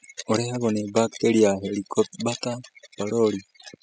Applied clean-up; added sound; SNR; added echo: classical method spectral subtraction.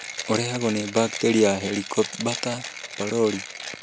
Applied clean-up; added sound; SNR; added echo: none; Mechanisms; 11 dB; none.